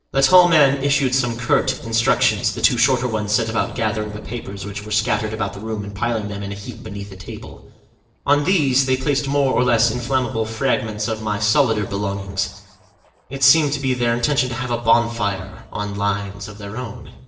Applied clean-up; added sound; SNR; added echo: neural separator model SepFormer DNS4.